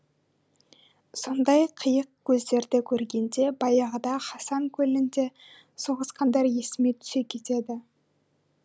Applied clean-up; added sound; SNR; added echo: none; none; none; none.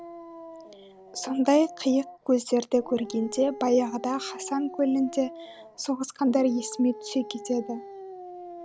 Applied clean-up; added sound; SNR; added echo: none; Dog; 15 dB; none.